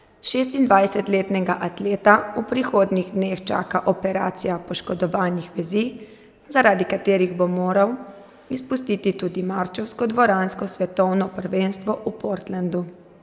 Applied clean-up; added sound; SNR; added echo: none; none; none; none.